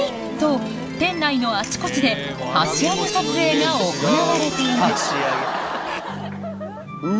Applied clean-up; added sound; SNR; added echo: none; none; none; none.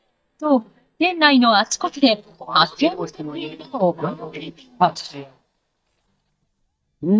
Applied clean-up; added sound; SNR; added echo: neural mask model DeepFilterNet 3.